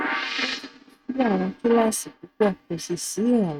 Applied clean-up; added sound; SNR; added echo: neural mask model RNNoise.